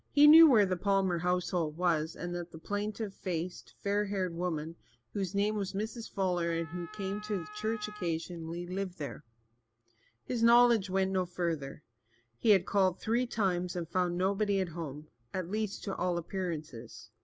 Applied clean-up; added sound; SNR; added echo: none; Wind instrument, woodwind instrument; 17 dB; none.